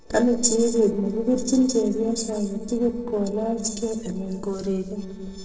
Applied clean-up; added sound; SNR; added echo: neural separator model SepFormer DNS4.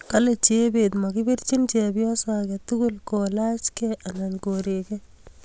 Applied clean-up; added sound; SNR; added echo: none; none; none; none.